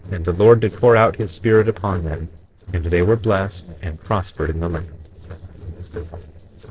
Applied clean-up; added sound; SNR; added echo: neural separator model SepFormer DNS4.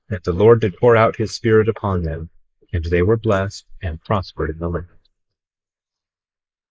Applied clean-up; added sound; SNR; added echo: neural mask model Resemble Enhance denoiser.